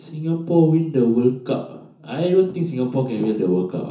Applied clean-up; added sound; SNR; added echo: none; none; none; reverberation time 0.6 s.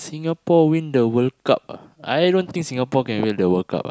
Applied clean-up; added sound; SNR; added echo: none; none; none; none.